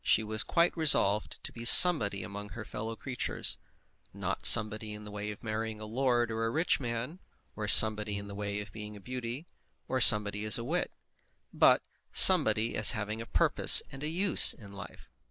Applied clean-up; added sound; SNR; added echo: neural mask model Resemble Enhance denoiser.